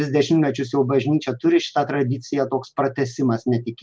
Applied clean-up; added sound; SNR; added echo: none; none; none; none.